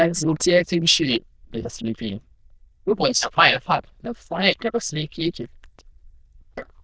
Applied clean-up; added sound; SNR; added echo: neural diffusion model UNIVERSE++.